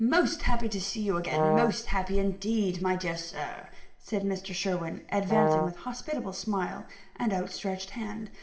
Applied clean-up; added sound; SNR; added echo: none; Brass instrument; -1 dB; reverberation time 1.5 s.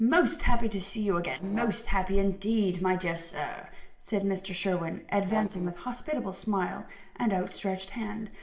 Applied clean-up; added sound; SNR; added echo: neural separator model SepFormer DNS4.